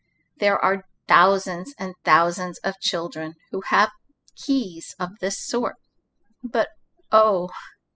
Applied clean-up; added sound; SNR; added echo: classical method spectral subtraction.